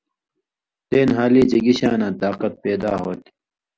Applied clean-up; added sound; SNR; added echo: none; none; none; none.